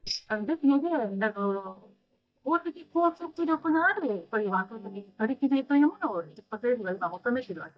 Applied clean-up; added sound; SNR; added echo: neural mask model DeepFilterNet 3.